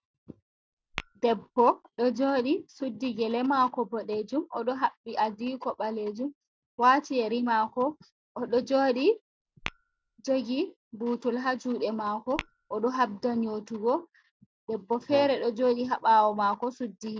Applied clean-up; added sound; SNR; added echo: none; Brass instrument + Tap / Glass; 16 dB; none.